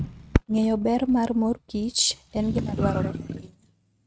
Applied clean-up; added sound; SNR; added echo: neural mask model RNNoise.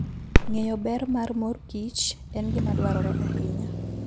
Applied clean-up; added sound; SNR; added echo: none; Motor vehicle (road) + Fireworks; -4 dB; none.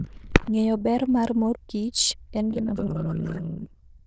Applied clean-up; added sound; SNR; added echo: neural diffusion model UNIVERSE++.